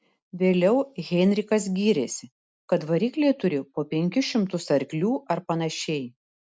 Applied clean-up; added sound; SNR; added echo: none; none; none; none.